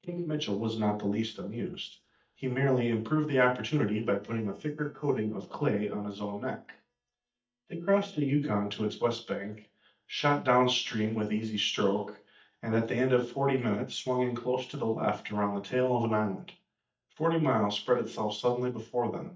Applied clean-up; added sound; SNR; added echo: neural mask model DeepFilterNet 3.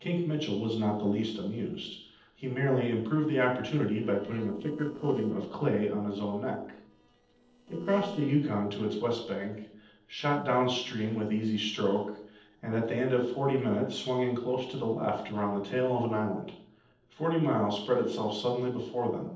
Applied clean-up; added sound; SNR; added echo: neural separator model SepFormer DNS4.